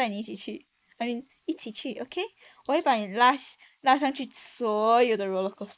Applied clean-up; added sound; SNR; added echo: neural mask model Resemble Enhance denoiser.